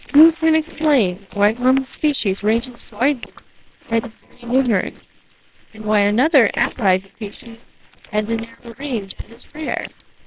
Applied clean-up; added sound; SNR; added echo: neural separator model SepFormer WHAMR!.